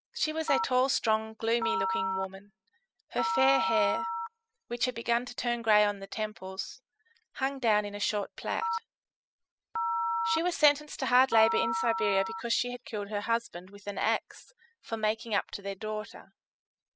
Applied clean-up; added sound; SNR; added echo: classical method spectral subtraction.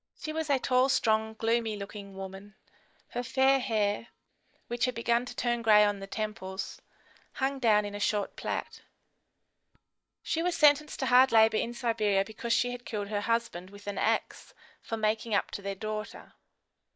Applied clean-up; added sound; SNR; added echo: neural mask model DeepFilterNet 3.